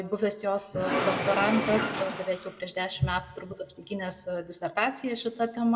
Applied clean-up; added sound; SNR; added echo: none; Engine / Mechanisms; 3 dB; reverberation time 1.3 s.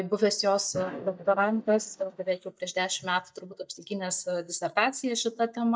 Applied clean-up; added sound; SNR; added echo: neural mask model DeepFilterNet 3.